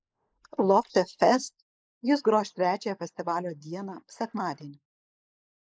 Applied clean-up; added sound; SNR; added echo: neural mask model Resemble Enhance denoiser.